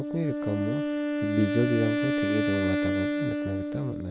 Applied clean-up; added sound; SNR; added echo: none; Wind instrument, woodwind instrument; -2 dB; none.